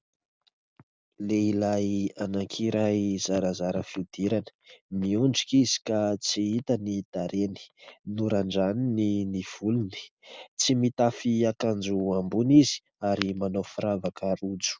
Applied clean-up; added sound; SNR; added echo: none; none; none; none.